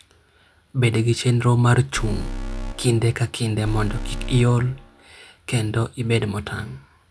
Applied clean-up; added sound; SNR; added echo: none; Alarm; 7 dB; none.